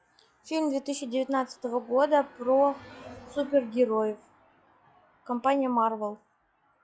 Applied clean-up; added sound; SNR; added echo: classical method log-MMSE.